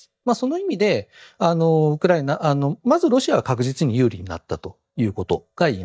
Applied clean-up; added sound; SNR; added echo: neural mask model DeepFilterNet 3.